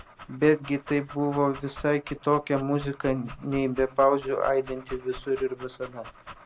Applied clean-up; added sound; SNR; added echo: none; Dog; 18 dB; none.